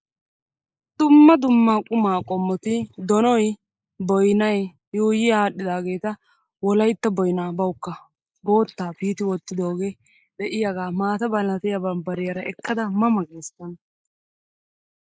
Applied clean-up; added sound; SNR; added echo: neural mask model Resemble Enhance denoiser.